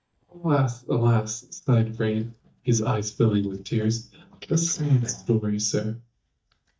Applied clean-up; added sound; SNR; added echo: neural mask model DeepFilterNet 3.